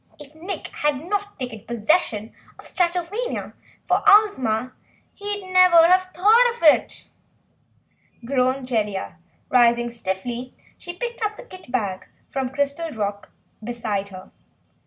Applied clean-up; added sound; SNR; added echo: none; none; none; none.